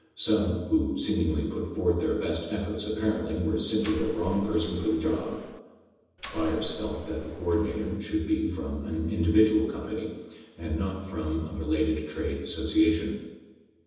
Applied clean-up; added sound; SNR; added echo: none; Mechanisms; 14 dB; reverberation time 1.1 s.